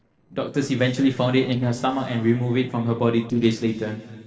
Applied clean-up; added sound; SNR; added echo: neural separator model SepFormer DNS4.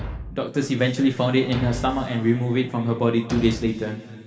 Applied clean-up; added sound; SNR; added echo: none; Thump, thud; 13 dB; reverberation time 2.2 s.